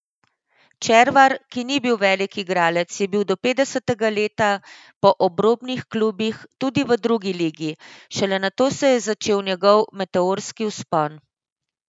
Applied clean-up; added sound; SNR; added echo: none; none; none; none.